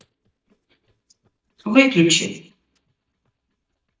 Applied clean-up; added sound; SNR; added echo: neural mask model DeepFilterNet 3.